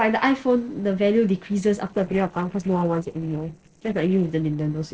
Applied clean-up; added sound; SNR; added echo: neural separator model SepFormer DNS4.